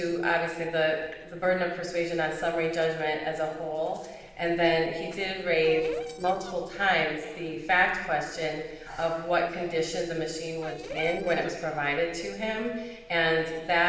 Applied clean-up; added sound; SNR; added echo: neural separator model SepFormer DNS4.